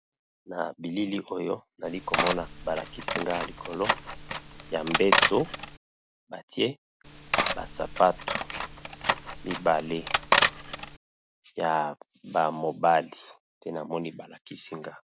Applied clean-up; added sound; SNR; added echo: none; Cutlery, silverware; -1 dB; none.